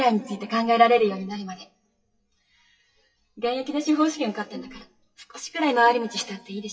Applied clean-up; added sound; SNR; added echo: classical method WPE with log-MMSE.